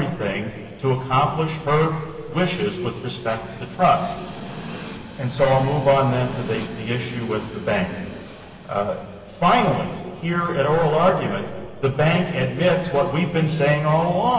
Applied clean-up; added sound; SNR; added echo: none; Train; 18 dB; reverberation time 2.5 s.